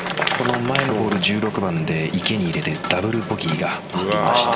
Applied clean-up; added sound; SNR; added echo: none; none; none; reverberation time 0.7 s.